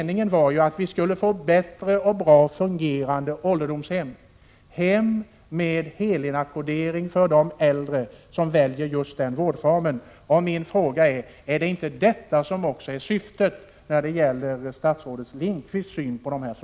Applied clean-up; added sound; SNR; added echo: none; none; none; none.